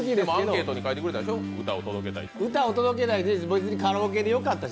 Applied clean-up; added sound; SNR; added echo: none; Organ; 9 dB; none.